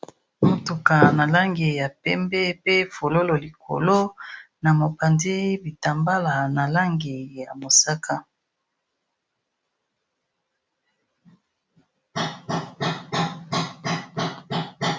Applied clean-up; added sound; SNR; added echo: none; none; none; none.